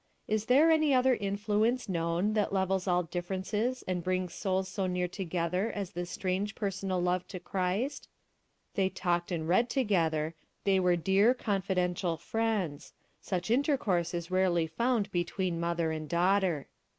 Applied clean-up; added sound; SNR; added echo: none; none; none; none.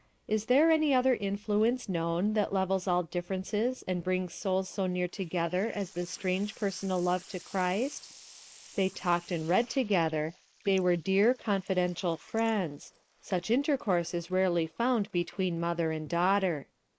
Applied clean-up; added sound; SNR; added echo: neural mask model Resemble Enhance denoiser.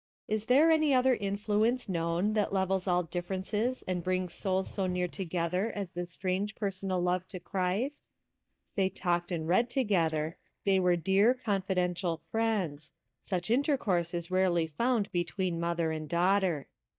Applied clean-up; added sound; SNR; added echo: neural mask model DeepFilterNet 3.